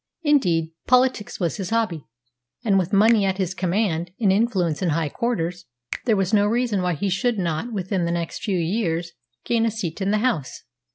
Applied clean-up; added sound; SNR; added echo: none; Finger snapping; 20 dB; none.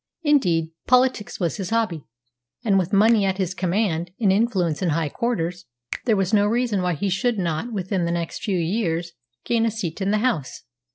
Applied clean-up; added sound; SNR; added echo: neural separator model SepFormer DNS4.